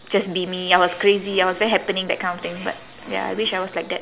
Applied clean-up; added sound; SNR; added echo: none; Fart; 19 dB; none.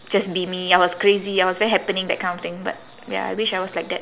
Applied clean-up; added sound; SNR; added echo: none; none; none; none.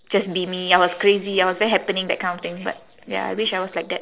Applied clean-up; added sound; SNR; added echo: neural separator model SepFormer DNS4.